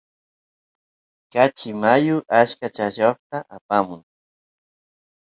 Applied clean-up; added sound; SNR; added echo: none; none; none; none.